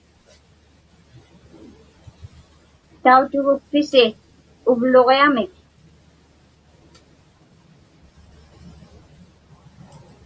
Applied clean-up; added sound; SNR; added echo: none; none; none; none.